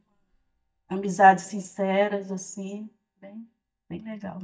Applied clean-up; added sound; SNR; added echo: neural mask model DeepFilterNet 3.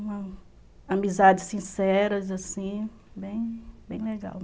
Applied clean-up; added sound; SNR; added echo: none; none; none; none.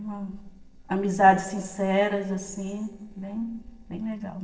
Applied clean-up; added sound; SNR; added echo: neural separator model SepFormer DNS4.